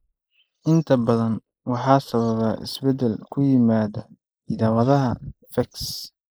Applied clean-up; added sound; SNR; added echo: neural mask model Resemble Enhance denoiser.